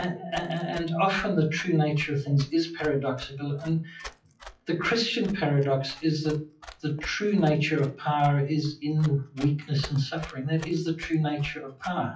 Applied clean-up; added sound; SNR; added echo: classical method WPE with log-MMSE.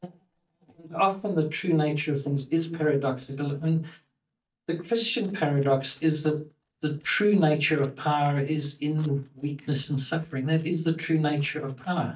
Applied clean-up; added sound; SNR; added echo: neural mask model DeepFilterNet 3.